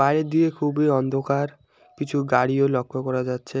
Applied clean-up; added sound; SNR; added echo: none; none; none; none.